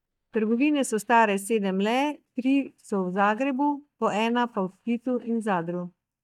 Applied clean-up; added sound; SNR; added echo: neural mask model DeepFilterNet 3.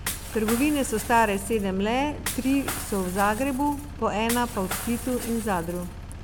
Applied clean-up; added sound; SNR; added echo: none; Shatter / Crushing + Engine; 8 dB; none.